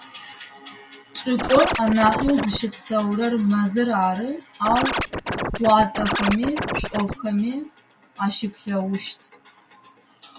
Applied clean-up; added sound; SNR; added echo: none; Scratching (performance technique); 3 dB; none.